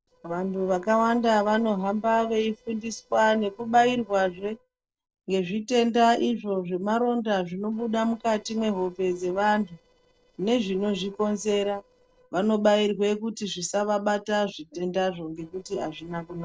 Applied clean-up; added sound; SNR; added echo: neural separator model SepFormer DNS4.